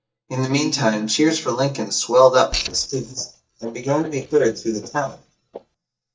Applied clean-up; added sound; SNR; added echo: neural mask model DeepFilterNet 3.